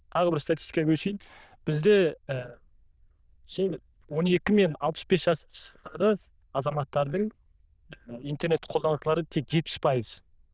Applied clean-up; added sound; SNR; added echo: neural diffusion model UNIVERSE++.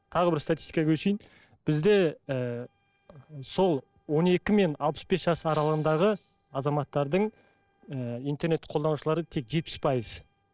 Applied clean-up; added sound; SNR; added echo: neural separator model SepFormer DNS4.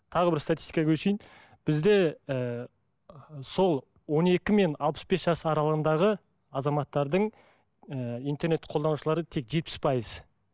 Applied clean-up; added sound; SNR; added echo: none; none; none; none.